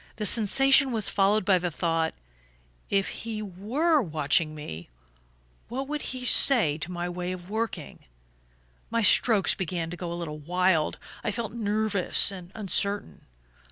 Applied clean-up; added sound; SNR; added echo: none; none; none; none.